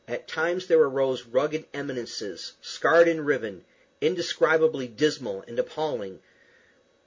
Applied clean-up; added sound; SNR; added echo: none; none; none; none.